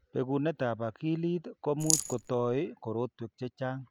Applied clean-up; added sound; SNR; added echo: none; Rattle; 1 dB; none.